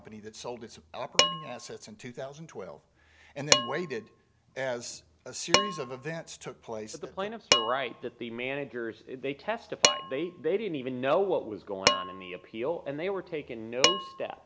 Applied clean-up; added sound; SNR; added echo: none; Dishes, pots, and pans; -1 dB; none.